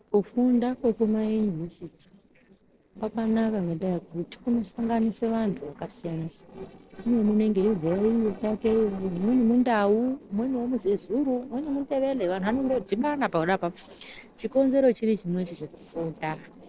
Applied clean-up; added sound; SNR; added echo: neural separator model SepFormer DNS4.